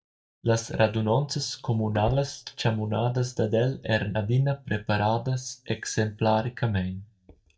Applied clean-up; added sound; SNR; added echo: neural mask model DeepFilterNet 3.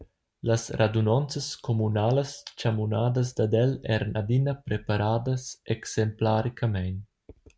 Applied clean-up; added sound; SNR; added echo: none; none; none; none.